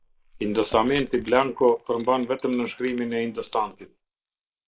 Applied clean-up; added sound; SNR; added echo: neural mask model Resemble Enhance denoiser.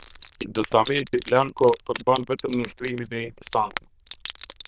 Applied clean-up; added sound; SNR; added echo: neural diffusion model UNIVERSE++.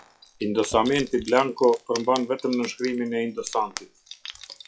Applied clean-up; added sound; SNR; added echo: classical method log-MMSE.